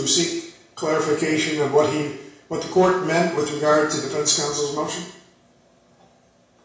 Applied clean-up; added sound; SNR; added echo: none; none; none; reverberation time 0.7 s.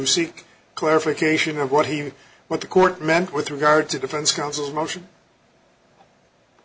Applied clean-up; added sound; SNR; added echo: none; none; none; none.